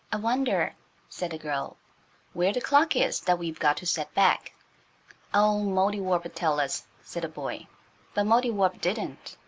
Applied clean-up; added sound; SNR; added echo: none; none; none; none.